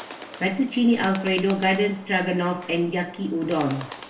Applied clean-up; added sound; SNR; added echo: none; Bird; 17 dB; reverberation time 0.2 s.